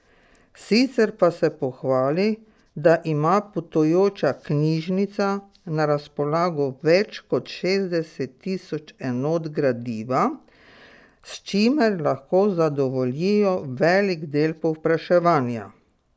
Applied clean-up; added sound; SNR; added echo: none; none; none; none.